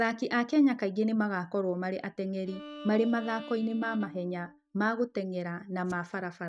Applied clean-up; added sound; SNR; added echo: neural mask model RNNoise.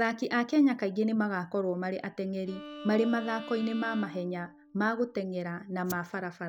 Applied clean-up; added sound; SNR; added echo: none; Bowed string instrument; 15 dB; none.